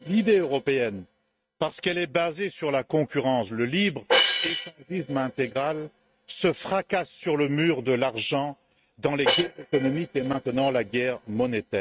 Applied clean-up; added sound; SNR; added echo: neural mask model RNNoise.